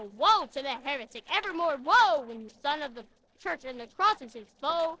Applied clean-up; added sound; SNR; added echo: neural separator model SepFormer DNS4.